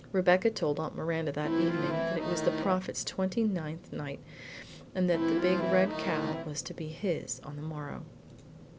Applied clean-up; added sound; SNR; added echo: none; Accordion; -1 dB; none.